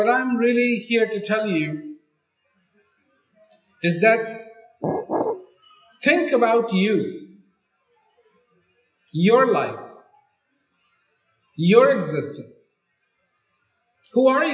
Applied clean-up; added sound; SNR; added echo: classical method WPE with log-MMSE.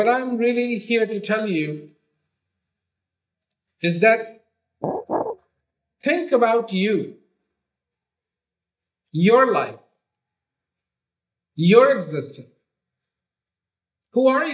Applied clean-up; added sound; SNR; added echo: neural mask model DeepFilterNet 3.